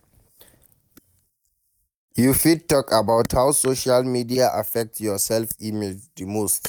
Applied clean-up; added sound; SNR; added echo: neural mask model DeepFilterNet 3.